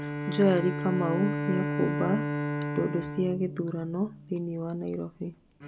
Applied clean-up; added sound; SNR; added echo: none; Bowed string instrument; 4 dB; none.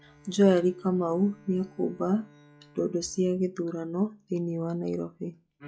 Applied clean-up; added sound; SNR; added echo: classical method log-MMSE.